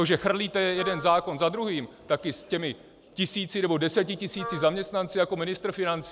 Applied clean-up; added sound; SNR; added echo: none; Wind instrument, woodwind instrument; 13 dB; none.